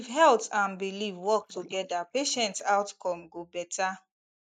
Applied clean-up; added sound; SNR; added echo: neural mask model Resemble Enhance denoiser.